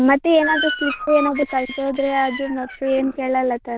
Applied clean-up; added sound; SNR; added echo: neural diffusion model UNIVERSE++.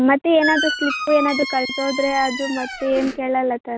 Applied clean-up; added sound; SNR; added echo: none; Squeak; 6 dB; none.